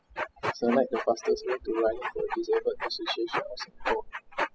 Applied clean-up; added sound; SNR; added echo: classical method spectral subtraction.